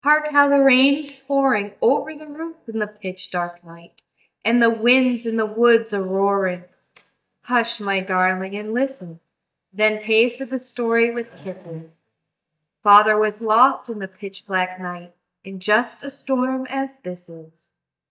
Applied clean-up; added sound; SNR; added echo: neural mask model DeepFilterNet 3.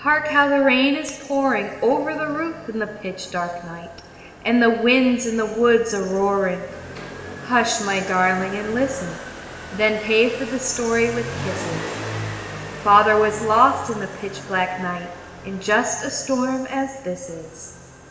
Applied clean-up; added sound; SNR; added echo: none; Motorcycle; 14 dB; reverberation time 3.0 s.